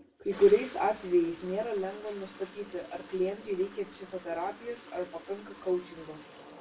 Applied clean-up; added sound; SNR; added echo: none; Toilet flush; 18 dB; reverberation time 0.3 s.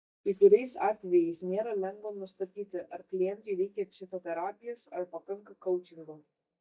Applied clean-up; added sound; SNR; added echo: neural mask model DeepFilterNet 3.